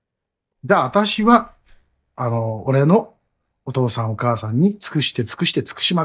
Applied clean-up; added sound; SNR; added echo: neural mask model DeepFilterNet 3.